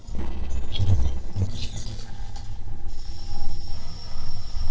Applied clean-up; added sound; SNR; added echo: neural separator model SepFormer DNS4.